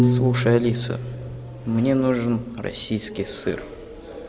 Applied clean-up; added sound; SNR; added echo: none; Piano; 3 dB; none.